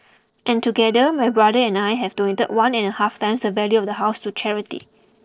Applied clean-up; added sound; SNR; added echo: neural separator model SepFormer DNS4.